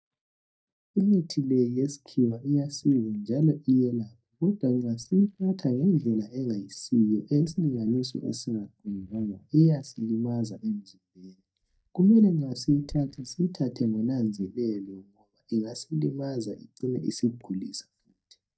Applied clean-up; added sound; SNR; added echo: neural mask model DeepFilterNet 3.